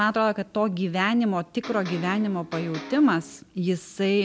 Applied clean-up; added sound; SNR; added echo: none; Electric guitar; 14 dB; none.